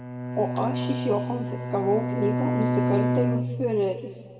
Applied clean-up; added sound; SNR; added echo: none; Bowed string instrument; -1 dB; reverberation time 1.8 s.